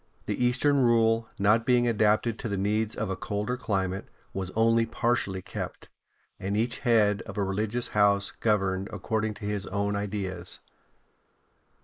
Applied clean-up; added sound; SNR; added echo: neural mask model Resemble Enhance denoiser.